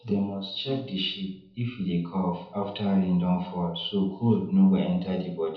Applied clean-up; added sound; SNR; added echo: none; none; none; reverberation time 2.1 s.